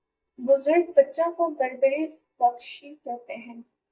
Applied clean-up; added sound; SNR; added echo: neural mask model DeepFilterNet 3.